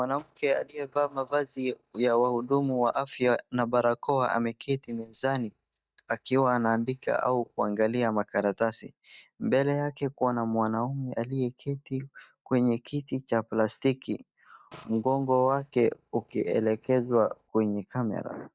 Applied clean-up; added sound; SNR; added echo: neural mask model DeepFilterNet 3.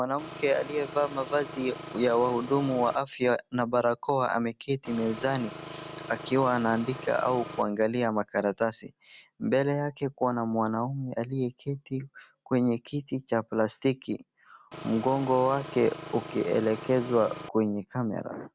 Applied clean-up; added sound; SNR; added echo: none; Engine; 12 dB; none.